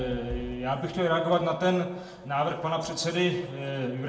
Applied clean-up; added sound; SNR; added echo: none; none; none; reverberation time 0.6 s.